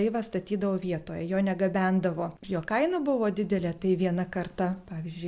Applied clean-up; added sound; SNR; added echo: none; none; none; none.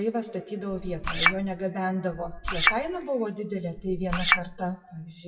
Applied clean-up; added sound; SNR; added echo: classical method WPE with log-MMSE.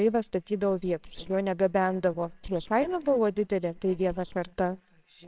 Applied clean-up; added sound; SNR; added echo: neural separator model SepFormer WHAMR!.